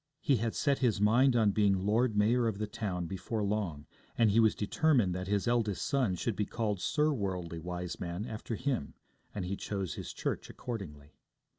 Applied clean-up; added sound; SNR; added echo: none; none; none; none.